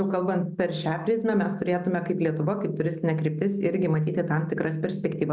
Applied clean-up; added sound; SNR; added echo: none; none; none; none.